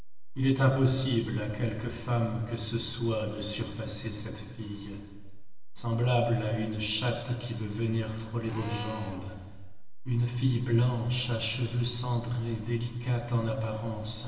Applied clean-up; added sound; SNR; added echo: none; Drill; 14 dB; reverberation time 1.3 s.